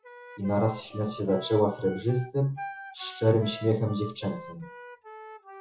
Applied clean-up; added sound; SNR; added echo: classical method WPE with log-MMSE.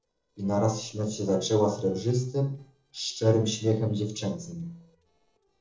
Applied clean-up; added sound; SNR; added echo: neural separator model SepFormer DNS4.